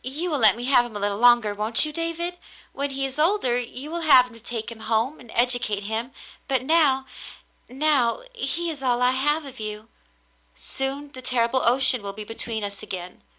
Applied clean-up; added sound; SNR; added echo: none; none; none; none.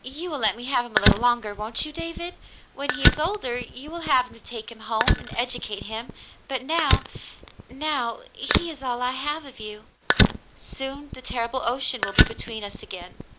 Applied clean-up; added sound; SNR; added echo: none; Fire; -2 dB; none.